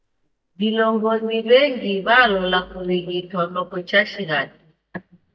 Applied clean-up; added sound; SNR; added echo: neural mask model DeepFilterNet 3.